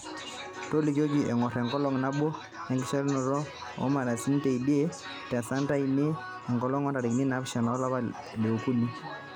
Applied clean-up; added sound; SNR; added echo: none; none; none; none.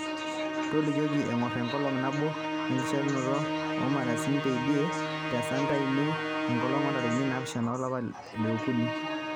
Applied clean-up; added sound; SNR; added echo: none; Musical instrument; 2 dB; none.